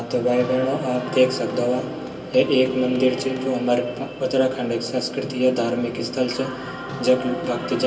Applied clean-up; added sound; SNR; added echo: none; Run; 18 dB; reverberation time 0.2 s.